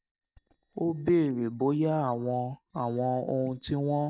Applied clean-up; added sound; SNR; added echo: neural mask model DeepFilterNet 3.